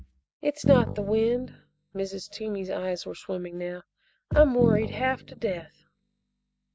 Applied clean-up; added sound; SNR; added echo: neural mask model RNNoise.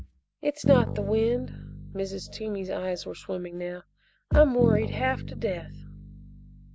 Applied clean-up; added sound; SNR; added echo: none; Bass drum / Thump, thud + Bass guitar; 3 dB; none.